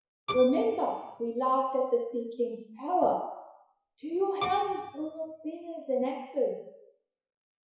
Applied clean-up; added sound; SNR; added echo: classical method WPE with log-MMSE.